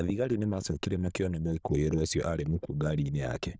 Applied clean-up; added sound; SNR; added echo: neural diffusion model UNIVERSE++.